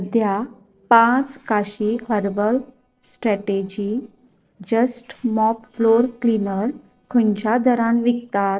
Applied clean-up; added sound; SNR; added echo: neural separator model SepFormer DNS4.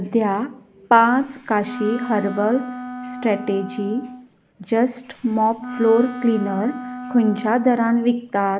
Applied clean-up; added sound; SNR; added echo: none; Wind instrument, woodwind instrument; 12 dB; none.